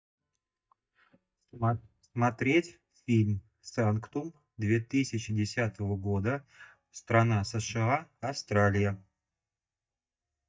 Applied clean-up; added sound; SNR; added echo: neural mask model DeepFilterNet 3.